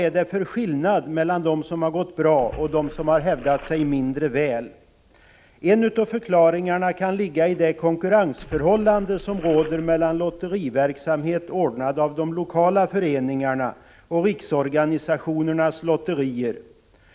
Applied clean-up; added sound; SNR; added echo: none; Splash, splatter; 19 dB; none.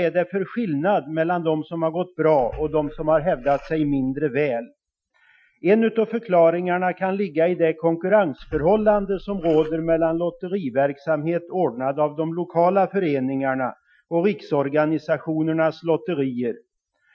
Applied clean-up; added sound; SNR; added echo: classical method Wiener filter.